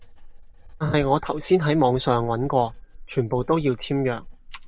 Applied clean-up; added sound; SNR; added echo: none; Writing; 16 dB; none.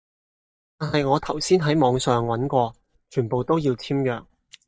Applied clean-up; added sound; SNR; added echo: neural mask model DeepFilterNet 3.